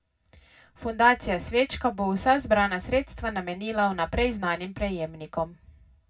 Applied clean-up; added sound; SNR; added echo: none; none; none; reverberation time 0.4 s.